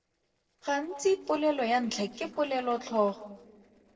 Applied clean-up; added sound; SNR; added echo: neural separator model SepFormer DNS4.